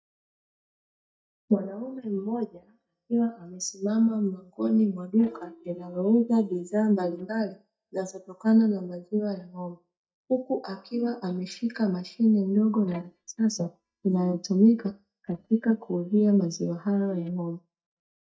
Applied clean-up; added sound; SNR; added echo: neural mask model DeepFilterNet 3.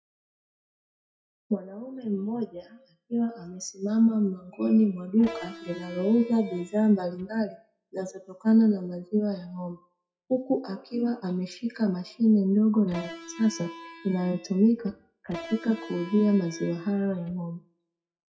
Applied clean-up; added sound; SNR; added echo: classical method WPE with log-MMSE.